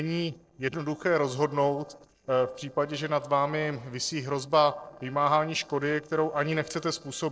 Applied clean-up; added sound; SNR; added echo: neural separator model SepFormer DNS4.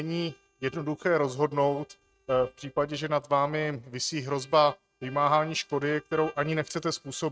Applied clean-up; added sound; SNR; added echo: neural mask model RNNoise.